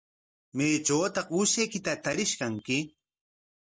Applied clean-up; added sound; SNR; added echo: none; none; none; none.